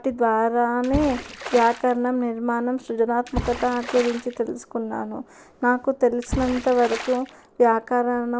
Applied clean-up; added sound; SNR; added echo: none; Water / Splash, splatter; 11 dB; none.